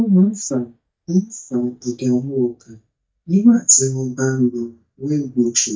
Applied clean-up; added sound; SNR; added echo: neural mask model DeepFilterNet 3.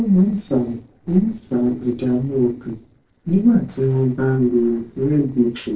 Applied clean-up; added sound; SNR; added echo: neural separator model SepFormer DNS4.